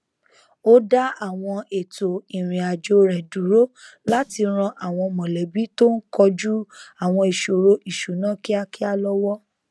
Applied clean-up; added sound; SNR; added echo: none; Snare drum; 18 dB; none.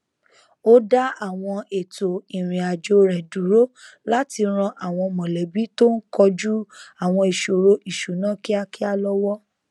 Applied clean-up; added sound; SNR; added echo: none; none; none; none.